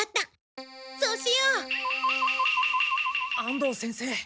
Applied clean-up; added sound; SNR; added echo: none; Keyboard (musical); 16 dB; none.